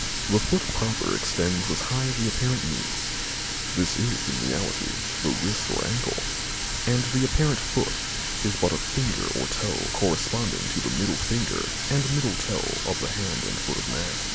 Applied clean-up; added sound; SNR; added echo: none; Water tap, faucet; 1 dB; none.